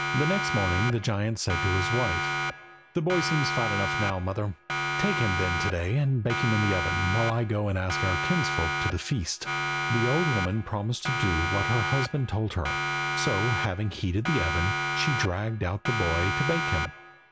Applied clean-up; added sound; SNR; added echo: none; Siren; 2 dB; none.